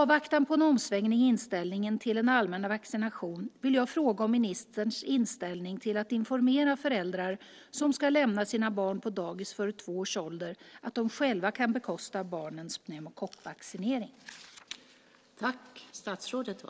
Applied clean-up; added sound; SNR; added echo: none; none; none; none.